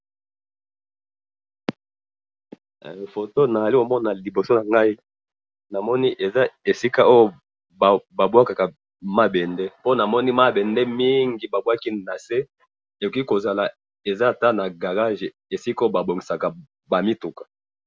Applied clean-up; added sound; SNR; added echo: none; none; none; none.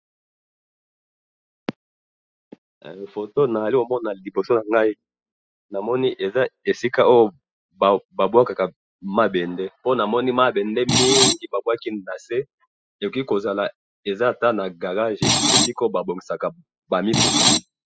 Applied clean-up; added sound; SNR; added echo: classical method spectral subtraction.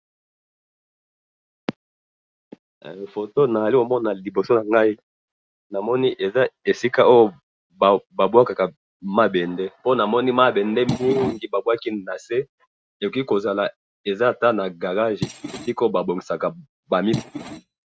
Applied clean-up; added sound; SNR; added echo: neural mask model RNNoise.